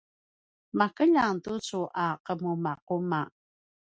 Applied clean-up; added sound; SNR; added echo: none; none; none; none.